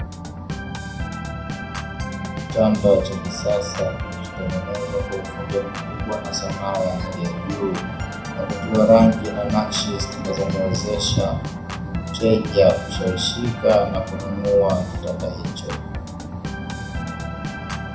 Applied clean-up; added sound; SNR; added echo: none; Organ; 7 dB; reverberation time 0.4 s.